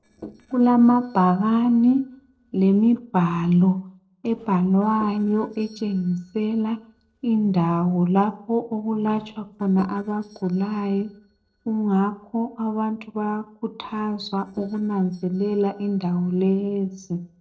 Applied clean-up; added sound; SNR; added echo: neural separator model SepFormer DNS4.